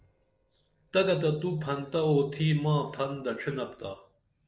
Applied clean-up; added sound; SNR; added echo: neural separator model SepFormer DNS4.